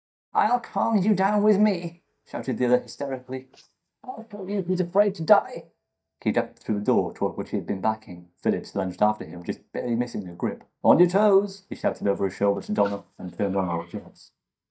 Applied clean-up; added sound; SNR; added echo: neural mask model DeepFilterNet 3.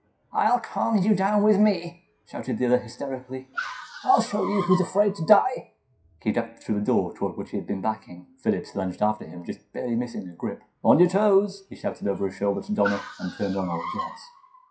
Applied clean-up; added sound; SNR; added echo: classical method WPE with log-MMSE.